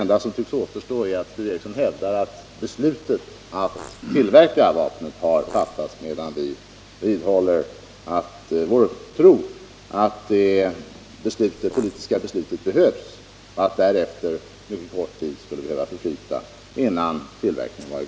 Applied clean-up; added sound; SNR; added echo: none; Fart; 18 dB; none.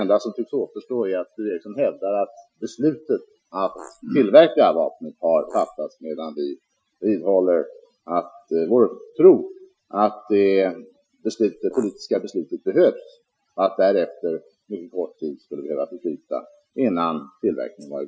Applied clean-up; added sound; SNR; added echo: classical method Wiener filter.